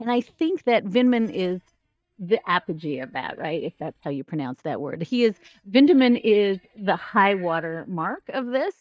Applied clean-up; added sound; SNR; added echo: neural mask model DeepFilterNet 3.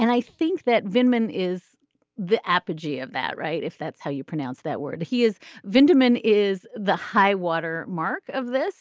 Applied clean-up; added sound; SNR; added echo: none; none; none; none.